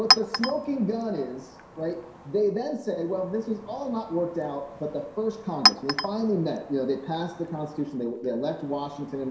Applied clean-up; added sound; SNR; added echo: none; Chink, clink; 3 dB; reverberation time 0.7 s.